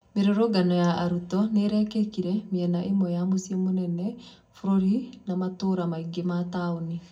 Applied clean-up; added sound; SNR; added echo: none; none; none; reverberation time 0.4 s.